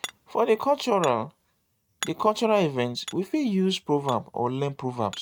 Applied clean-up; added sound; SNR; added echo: neural mask model RNNoise.